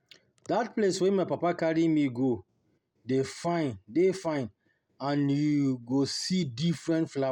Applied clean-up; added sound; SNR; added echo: none; none; none; none.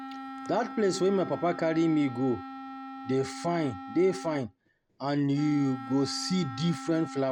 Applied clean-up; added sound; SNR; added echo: none; Wind instrument, woodwind instrument; 12 dB; none.